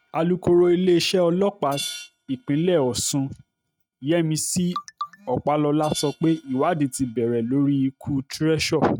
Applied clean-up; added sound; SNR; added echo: neural mask model RNNoise.